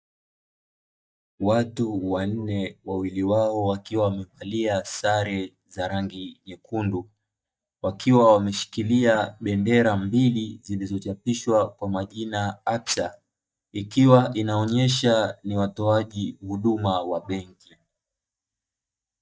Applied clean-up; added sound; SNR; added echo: neural mask model DeepFilterNet 3.